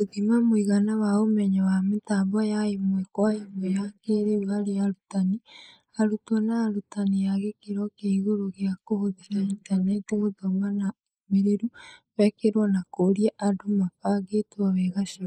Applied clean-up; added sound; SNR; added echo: neural mask model Resemble Enhance denoiser.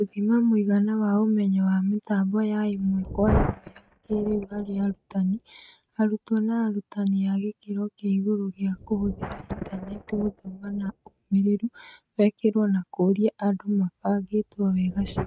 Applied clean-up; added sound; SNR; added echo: neural mask model RNNoise.